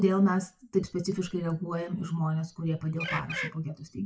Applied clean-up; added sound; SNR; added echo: classical method WPE with log-MMSE.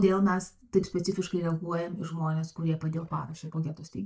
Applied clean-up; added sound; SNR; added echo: neural mask model DeepFilterNet 3.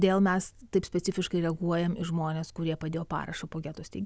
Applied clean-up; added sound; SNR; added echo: none; none; none; none.